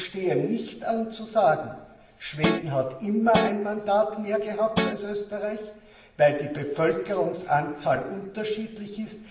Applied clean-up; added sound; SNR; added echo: none; Guitar; 1 dB; reverberation time 1.0 s.